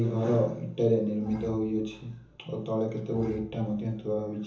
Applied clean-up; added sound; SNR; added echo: none; Bowed string instrument; 19 dB; reverberation time 0.7 s.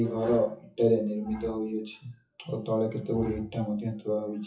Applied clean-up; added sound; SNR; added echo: classical method WPE with log-MMSE.